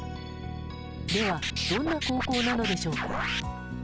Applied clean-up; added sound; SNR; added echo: none; Scratching (performance technique); 1 dB; none.